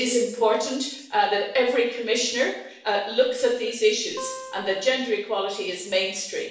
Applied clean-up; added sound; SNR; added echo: none; Acoustic guitar; 14 dB; reverberation time 0.7 s.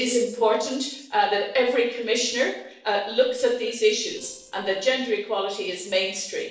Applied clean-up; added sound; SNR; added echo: neural separator model SepFormer DNS4.